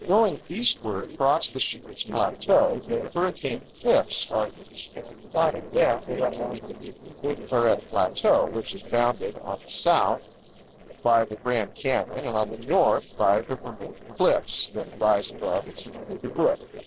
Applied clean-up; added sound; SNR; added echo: neural separator model SepFormer DNS4.